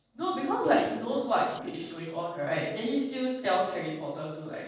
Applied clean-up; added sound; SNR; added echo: neural separator model SepFormer DNS4.